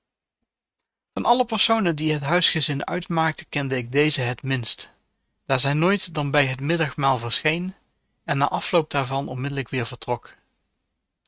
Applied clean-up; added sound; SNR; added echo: neural mask model RNNoise.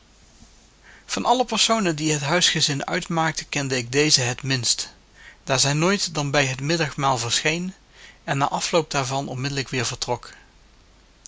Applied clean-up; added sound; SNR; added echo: none; none; none; none.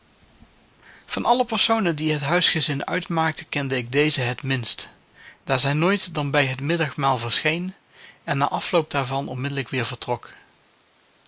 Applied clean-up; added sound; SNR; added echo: neural mask model Resemble Enhance denoiser.